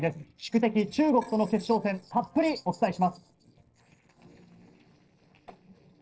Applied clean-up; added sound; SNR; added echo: neural separator model SepFormer DNS4.